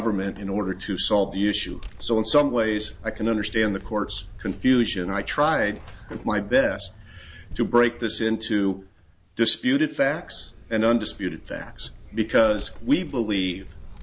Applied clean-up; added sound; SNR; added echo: none; Vehicle; 16 dB; none.